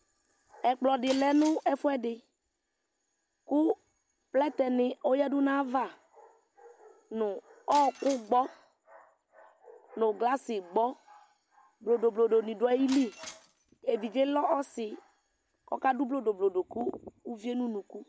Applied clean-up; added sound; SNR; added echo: none; Shatter; 18 dB; none.